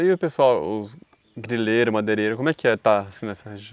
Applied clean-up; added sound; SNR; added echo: none; none; none; none.